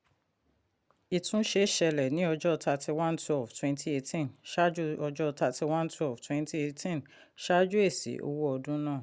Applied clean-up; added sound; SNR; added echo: none; none; none; none.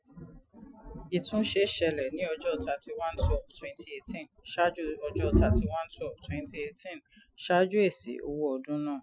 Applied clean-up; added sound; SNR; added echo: classical method Wiener filter.